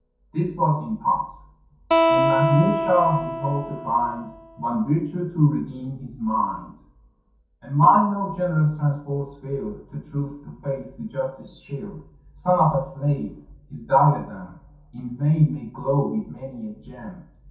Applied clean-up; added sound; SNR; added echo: none; Acoustic guitar; 0 dB; reverberation time 0.6 s.